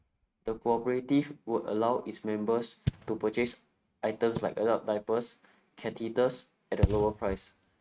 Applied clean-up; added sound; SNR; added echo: neural mask model RNNoise.